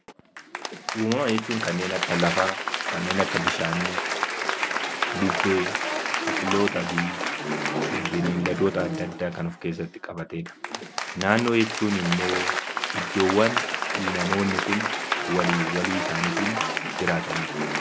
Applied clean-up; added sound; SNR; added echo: none; Applause / Crowd; 0 dB; none.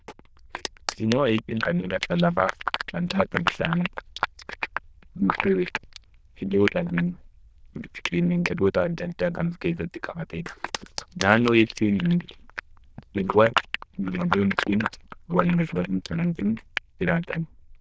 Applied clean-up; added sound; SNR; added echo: neural diffusion model UNIVERSE++.